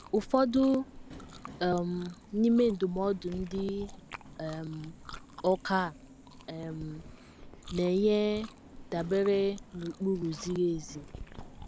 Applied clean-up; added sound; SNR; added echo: none; Subway, metro, underground + Chewing, mastication; 16 dB; none.